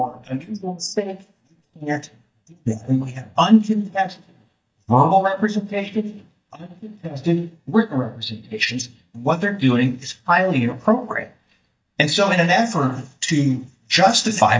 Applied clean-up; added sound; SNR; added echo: neural mask model DeepFilterNet 3.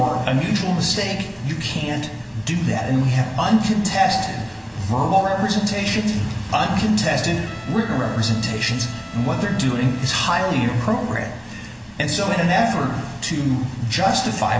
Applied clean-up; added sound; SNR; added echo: none; Trumpet; 20 dB; reverberation time 0.9 s.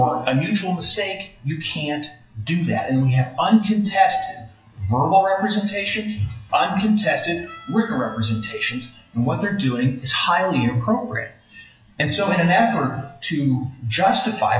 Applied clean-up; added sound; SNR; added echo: classical method WPE with log-MMSE.